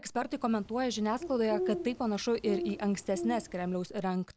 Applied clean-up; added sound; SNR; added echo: none; Bird; 9 dB; none.